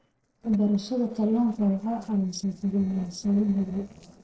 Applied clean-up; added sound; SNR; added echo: neural separator model SepFormer DNS4.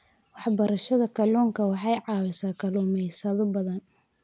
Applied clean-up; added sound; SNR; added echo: none; none; none; none.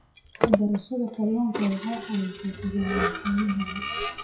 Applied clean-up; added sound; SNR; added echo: classical method WPE with log-MMSE.